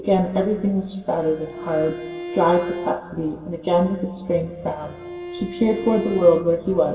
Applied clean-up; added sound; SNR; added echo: none; Bowed string instrument; 12 dB; reverberation time 1.7 s.